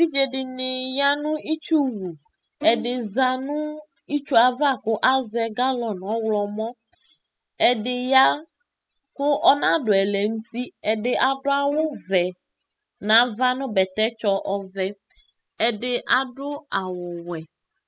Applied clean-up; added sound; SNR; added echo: classical method spectral subtraction.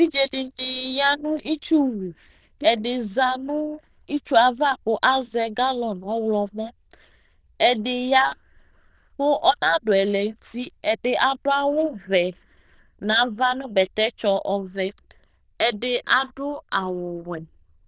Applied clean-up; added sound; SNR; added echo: neural diffusion model UNIVERSE++.